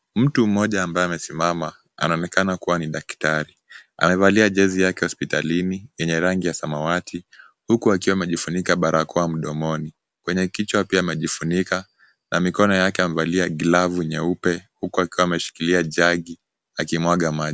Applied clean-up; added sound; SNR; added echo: none; none; none; none.